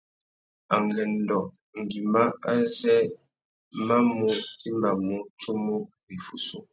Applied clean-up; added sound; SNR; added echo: none; none; none; none.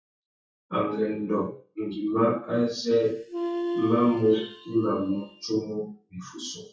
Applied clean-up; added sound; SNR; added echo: classical method WPE with log-MMSE.